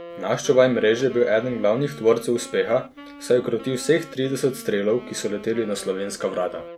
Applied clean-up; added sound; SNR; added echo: none; Wind instrument, woodwind instrument; 18 dB; none.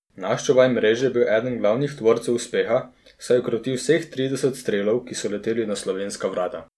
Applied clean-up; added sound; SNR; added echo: none; none; none; none.